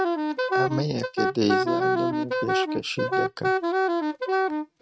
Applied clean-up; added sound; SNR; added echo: neural mask model RNNoise.